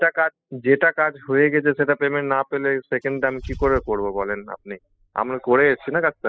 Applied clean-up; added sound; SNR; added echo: classical method spectral subtraction.